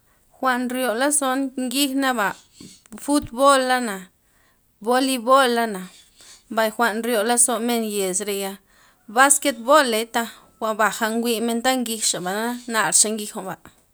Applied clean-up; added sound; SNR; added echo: none; none; none; none.